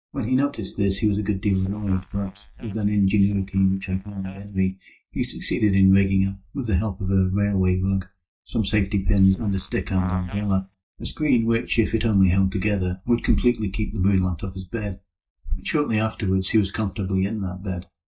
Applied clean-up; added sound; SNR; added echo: neural mask model DeepFilterNet 3.